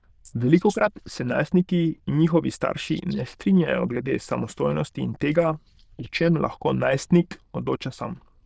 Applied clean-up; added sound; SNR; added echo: neural diffusion model UNIVERSE++.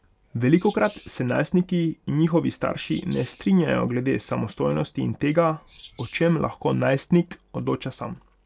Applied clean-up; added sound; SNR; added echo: none; Wild animals; 18 dB; none.